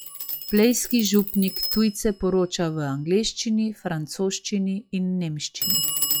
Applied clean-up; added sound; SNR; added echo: classical method log-MMSE.